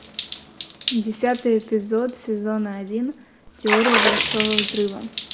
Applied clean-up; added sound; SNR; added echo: none; Water / Splash, splatter; 1 dB; reverberation time 1.3 s.